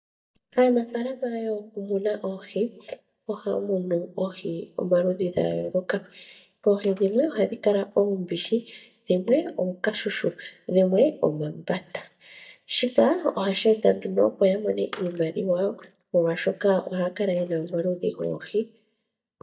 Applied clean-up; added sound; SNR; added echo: neural mask model DeepFilterNet 3.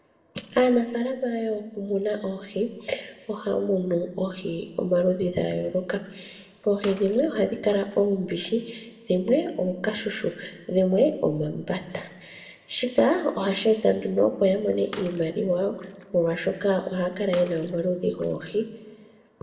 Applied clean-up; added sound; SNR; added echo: none; Bathtub (filling or washing) / Water / Splash, splatter; 20 dB; reverberation time 1.1 s.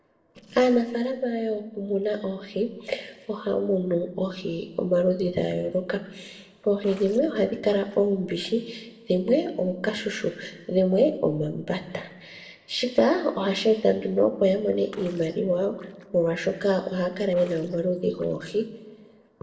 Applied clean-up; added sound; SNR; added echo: neural separator model SepFormer DNS4.